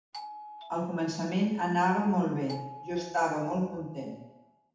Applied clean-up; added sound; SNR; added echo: none; Doorbell; 17 dB; reverberation time 0.8 s.